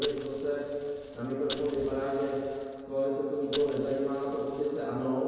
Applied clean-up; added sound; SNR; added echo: none; Fire; 11 dB; reverberation time 2.2 s.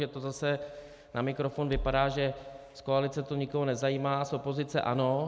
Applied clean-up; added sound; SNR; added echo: none; none; none; none.